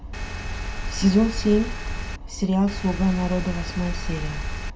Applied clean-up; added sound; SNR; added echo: none; Engine; 6 dB; reverberation time 0.3 s.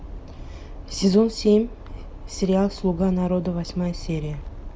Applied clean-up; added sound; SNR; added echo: none; none; none; none.